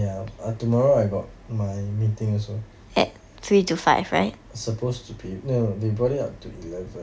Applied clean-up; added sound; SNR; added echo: none; none; none; none.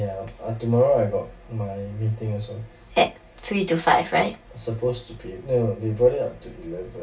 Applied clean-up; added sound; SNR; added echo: none; none; none; reverberation time 0.2 s.